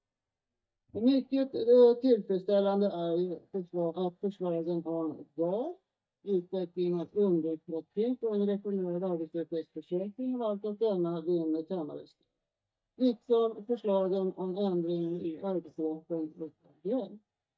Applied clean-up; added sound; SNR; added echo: neural mask model DeepFilterNet 3.